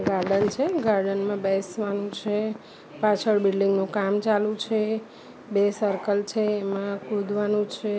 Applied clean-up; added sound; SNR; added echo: none; none; none; none.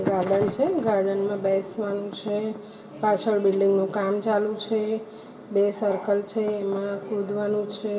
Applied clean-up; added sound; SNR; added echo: none; none; none; reverberation time 1.6 s.